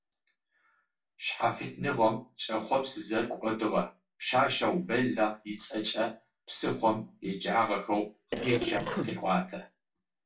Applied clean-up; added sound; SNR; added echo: neural separator model SepFormer DNS4.